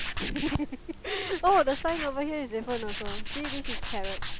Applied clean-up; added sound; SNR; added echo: none; Tools; 3 dB; none.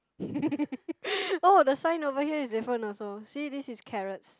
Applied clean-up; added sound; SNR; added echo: none; none; none; none.